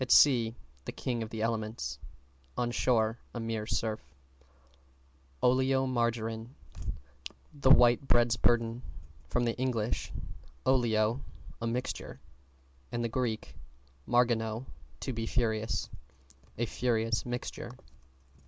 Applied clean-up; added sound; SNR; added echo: none; none; none; none.